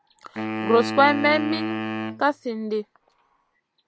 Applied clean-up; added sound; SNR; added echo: none; Wind instrument, woodwind instrument; 6 dB; none.